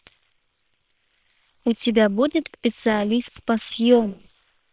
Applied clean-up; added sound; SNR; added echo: neural separator model SepFormer WHAM!.